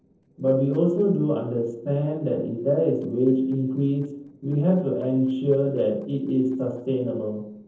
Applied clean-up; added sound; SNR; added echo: neural separator model SepFormer DNS4.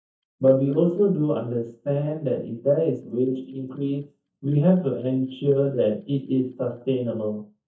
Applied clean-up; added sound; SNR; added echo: neural mask model DeepFilterNet 3.